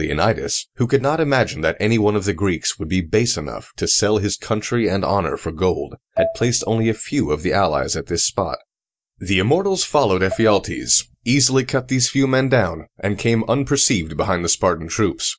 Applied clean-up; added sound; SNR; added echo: neural mask model DeepFilterNet 3.